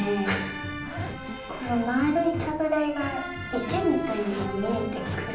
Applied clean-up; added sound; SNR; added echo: none; Zipper (clothing); 15 dB; reverberation time 0.6 s.